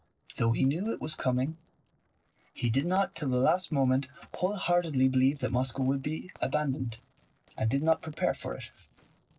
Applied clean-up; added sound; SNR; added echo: neural separator model SepFormer DNS4.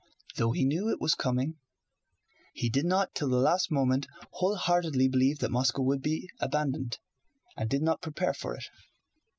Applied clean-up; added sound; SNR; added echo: none; none; none; none.